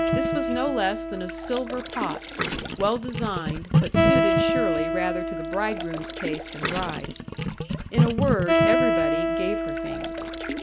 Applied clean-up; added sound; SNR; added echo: none; Acoustic guitar + Gurgling; -5 dB; none.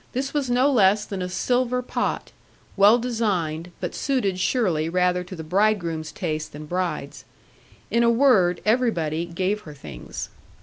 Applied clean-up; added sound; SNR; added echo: none; none; none; none.